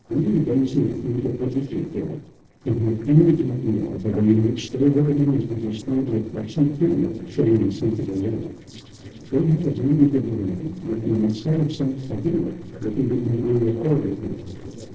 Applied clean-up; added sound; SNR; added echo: neural separator model SepFormer DNS4.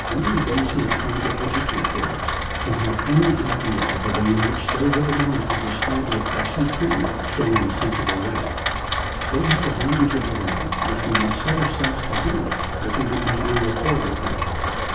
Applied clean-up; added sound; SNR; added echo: none; Rain; 0 dB; reverberation time 0.9 s.